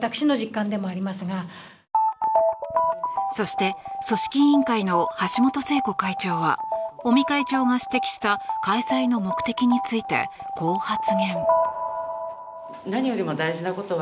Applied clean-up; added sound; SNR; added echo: none; none; none; none.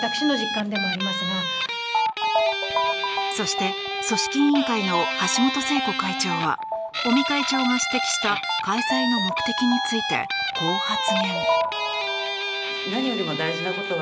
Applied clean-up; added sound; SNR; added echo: none; Guitar; 3 dB; none.